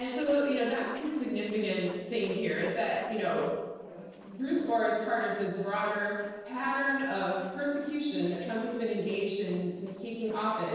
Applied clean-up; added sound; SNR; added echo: neural separator model SepFormer DNS4.